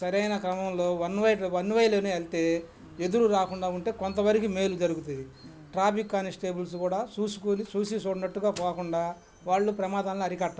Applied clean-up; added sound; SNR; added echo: none; none; none; none.